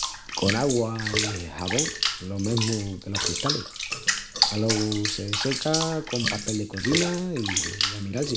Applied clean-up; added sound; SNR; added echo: none; Bathtub (filling or washing) / Water; 1 dB; none.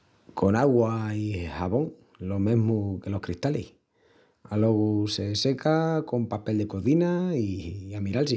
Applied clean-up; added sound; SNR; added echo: none; none; none; none.